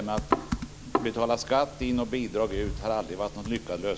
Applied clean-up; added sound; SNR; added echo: none; Computer keyboard; 11 dB; none.